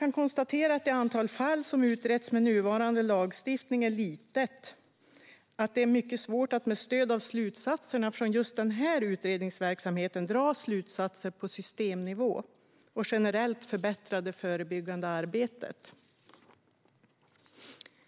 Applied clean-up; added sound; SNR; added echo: none; none; none; none.